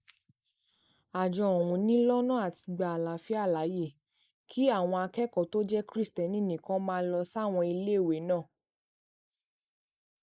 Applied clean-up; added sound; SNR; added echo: neural mask model Resemble Enhance denoiser.